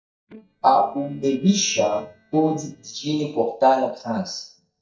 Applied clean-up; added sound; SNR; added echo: neural mask model DeepFilterNet 3.